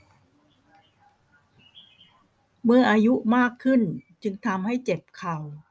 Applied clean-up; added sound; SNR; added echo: none; none; none; none.